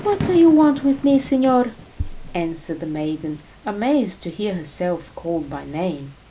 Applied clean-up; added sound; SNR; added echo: none; Thunder / Rain; 16 dB; none.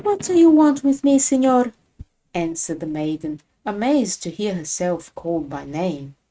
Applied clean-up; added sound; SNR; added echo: neural mask model RNNoise.